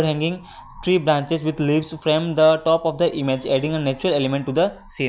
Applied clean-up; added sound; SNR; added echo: none; none; none; none.